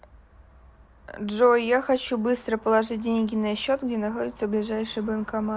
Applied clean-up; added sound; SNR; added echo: none; none; none; none.